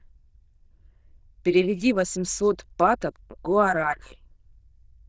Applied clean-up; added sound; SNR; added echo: neural diffusion model UNIVERSE++.